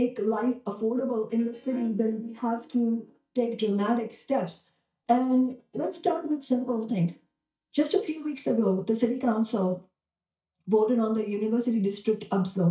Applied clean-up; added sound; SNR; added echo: neural mask model DeepFilterNet 3.